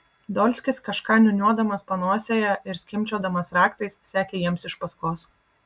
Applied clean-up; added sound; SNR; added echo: none; none; none; none.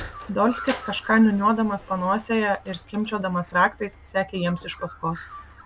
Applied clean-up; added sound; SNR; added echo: none; Bird + Sliding door; 16 dB; none.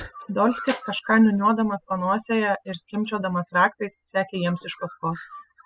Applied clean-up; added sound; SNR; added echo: classical method spectral subtraction.